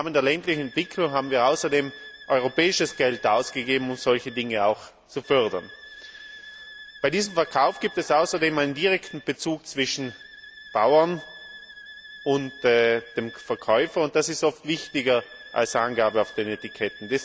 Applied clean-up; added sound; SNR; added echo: none; Wind instrument, woodwind instrument; 20 dB; none.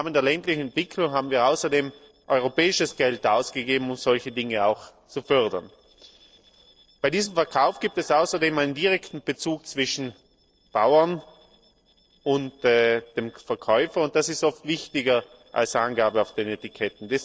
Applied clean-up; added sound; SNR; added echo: neural separator model SepFormer DNS4.